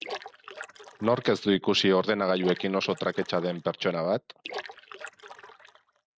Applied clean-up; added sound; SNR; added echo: neural mask model RNNoise.